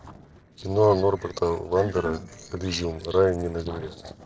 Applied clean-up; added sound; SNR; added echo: neural separator model SepFormer DNS4.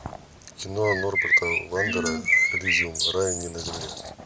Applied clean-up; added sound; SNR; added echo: none; Bird; -4 dB; none.